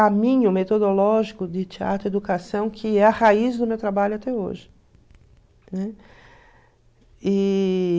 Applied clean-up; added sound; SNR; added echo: none; none; none; none.